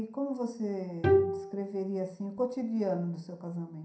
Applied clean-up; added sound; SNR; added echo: none; Bowed string instrument; -1 dB; reverberation time 0.5 s.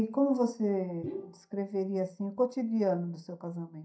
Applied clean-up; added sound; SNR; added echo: neural mask model DeepFilterNet 3.